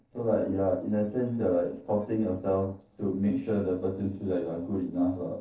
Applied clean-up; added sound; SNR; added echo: neural separator model SepFormer DNS4.